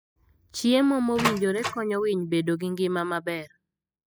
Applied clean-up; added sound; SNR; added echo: classical method spectral subtraction.